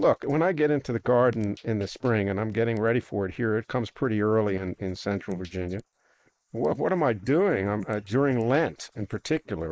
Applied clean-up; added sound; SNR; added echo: neural mask model Resemble Enhance denoiser.